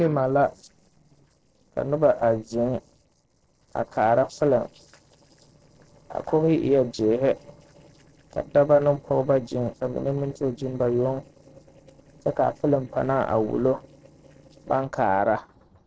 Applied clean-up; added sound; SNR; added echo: neural separator model SepFormer DNS4.